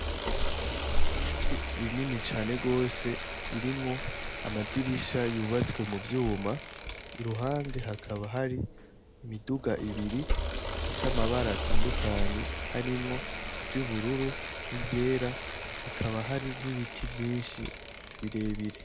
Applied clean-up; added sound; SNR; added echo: none; Bicycle; -5 dB; none.